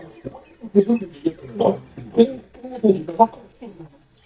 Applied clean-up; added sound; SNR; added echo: neural mask model DeepFilterNet 3.